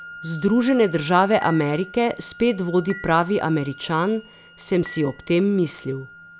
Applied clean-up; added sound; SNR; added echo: none; Wind instrument, woodwind instrument + Dishes, pots, and pans / Chink, clink; 18 dB; none.